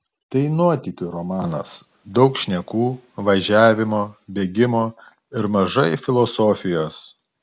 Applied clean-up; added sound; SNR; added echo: none; none; none; none.